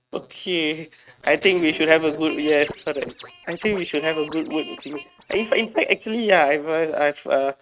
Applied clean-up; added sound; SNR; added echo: neural mask model RNNoise.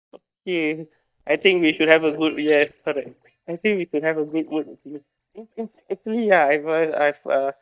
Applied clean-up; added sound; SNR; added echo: neural mask model DeepFilterNet 3.